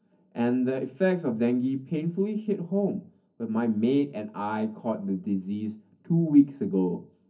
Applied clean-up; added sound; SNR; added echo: none; none; none; reverberation time 0.4 s.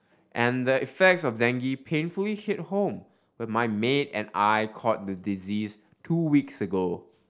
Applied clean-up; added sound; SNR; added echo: none; none; none; none.